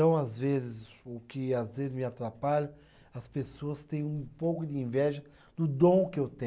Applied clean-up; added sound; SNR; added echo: none; none; none; none.